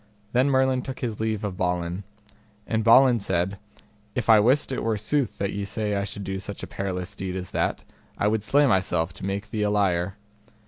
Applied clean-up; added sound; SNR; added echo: none; none; none; none.